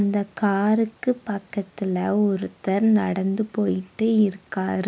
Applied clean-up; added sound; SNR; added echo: none; none; none; none.